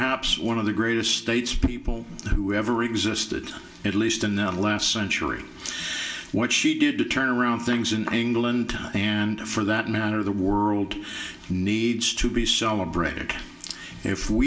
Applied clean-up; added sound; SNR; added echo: none; none; none; reverberation time 0.2 s.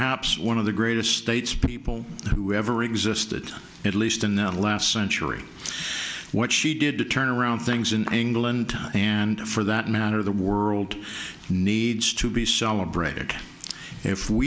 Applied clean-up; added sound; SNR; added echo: none; none; none; none.